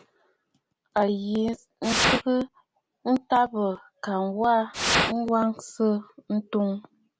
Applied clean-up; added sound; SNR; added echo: none; Fire; -4 dB; none.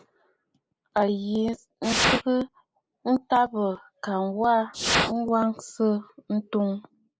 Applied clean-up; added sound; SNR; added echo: neural mask model Resemble Enhance denoiser.